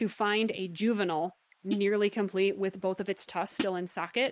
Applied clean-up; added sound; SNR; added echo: neural mask model Resemble Enhance denoiser.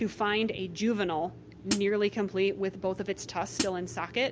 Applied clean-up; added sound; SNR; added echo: none; Hi-hat; 3 dB; none.